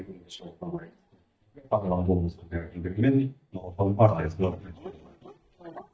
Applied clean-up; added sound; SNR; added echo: neural mask model DeepFilterNet 3.